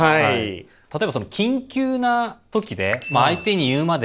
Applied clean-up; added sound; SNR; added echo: none; none; none; none.